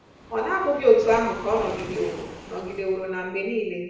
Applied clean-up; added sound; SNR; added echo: none; Waves, surf; 17 dB; reverberation time 0.6 s.